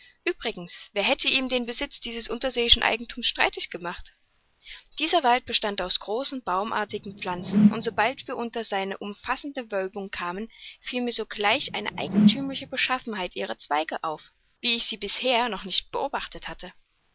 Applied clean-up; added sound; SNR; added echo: none; Whoosh, swoosh, swish; -2 dB; none.